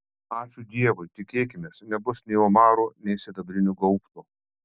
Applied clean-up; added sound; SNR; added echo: none; none; none; none.